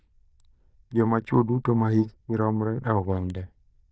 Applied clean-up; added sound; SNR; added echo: neural diffusion model UNIVERSE++.